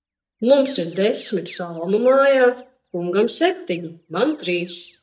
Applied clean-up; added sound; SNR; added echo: neural mask model DeepFilterNet 3.